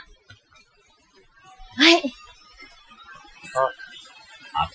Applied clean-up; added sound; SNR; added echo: classical method Wiener filter.